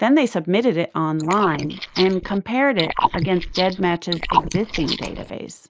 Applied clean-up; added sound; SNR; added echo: neural mask model Resemble Enhance denoiser.